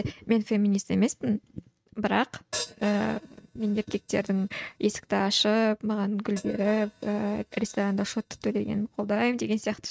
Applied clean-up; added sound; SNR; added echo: neural mask model RNNoise.